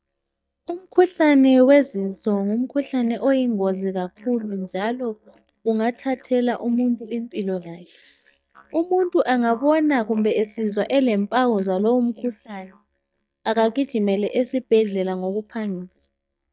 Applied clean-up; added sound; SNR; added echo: neural mask model DeepFilterNet 3.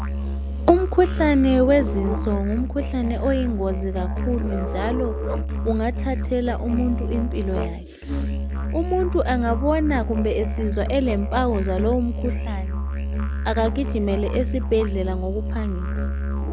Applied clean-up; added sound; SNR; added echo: none; Musical instrument; 1 dB; none.